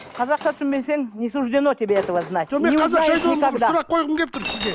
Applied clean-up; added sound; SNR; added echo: none; Chink, clink; 15 dB; none.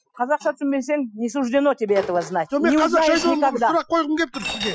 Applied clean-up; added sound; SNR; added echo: classical method Wiener filter.